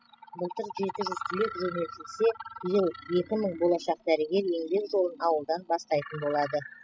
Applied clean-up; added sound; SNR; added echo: classical method spectral subtraction.